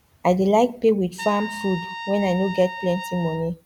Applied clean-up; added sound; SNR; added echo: none; Trumpet; 13 dB; none.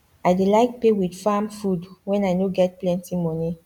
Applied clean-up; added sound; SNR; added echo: none; none; none; none.